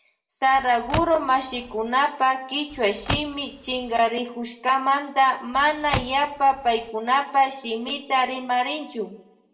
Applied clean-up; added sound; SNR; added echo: none; Car; 11 dB; reverberation time 0.6 s.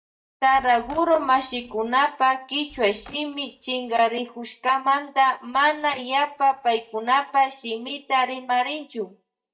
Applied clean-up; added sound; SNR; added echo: neural mask model DeepFilterNet 3.